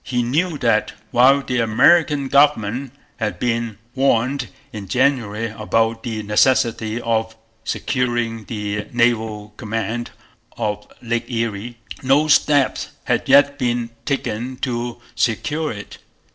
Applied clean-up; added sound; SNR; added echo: neural separator model SepFormer DNS4.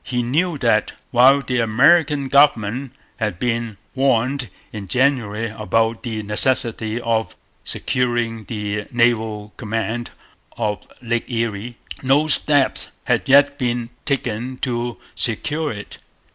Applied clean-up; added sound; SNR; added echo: none; none; none; none.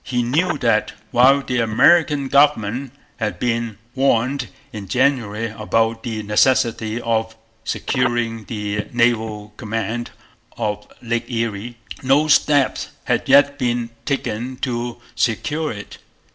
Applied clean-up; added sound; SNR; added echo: none; Telephone; 11 dB; reverberation time 0.4 s.